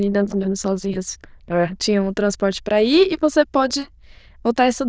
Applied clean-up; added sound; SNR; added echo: neural diffusion model UNIVERSE++.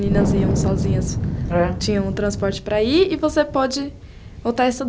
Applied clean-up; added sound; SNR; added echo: none; Wind; 3 dB; none.